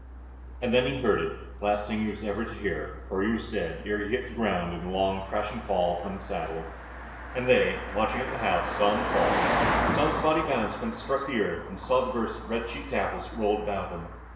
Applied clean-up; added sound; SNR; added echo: none; Car passing by; 5 dB; reverberation time 0.9 s.